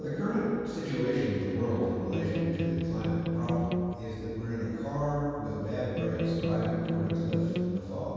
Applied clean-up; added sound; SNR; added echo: none; Electric guitar; -1 dB; reverberation time 2.1 s.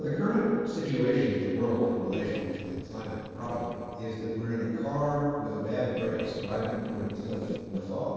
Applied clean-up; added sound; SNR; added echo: neural separator model SepFormer DNS4.